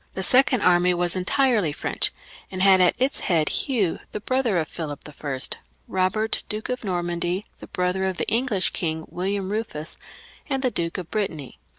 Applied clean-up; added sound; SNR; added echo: none; none; none; none.